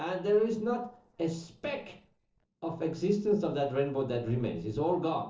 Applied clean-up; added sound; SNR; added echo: neural separator model SepFormer DNS4.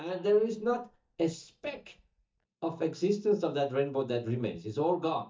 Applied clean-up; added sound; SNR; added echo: neural mask model DeepFilterNet 3.